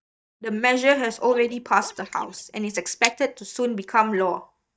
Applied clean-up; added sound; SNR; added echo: neural mask model DeepFilterNet 3.